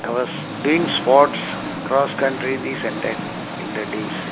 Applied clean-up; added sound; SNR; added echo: none; Engine; 7 dB; none.